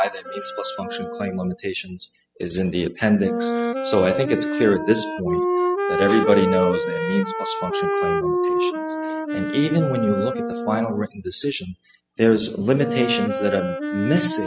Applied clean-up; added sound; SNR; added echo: classical method spectral subtraction.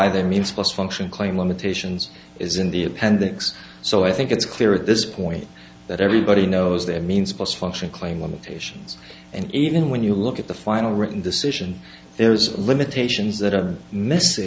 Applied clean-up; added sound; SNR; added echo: none; none; none; none.